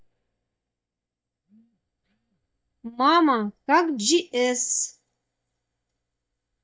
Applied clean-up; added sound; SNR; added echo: neural mask model DeepFilterNet 3.